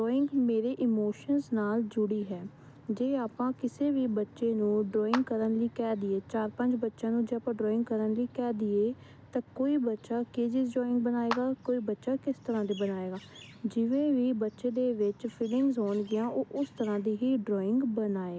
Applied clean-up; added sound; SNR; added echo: none; Clapping; 13 dB; none.